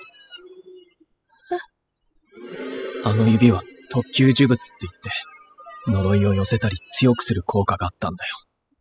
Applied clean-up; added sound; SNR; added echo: classical method spectral subtraction.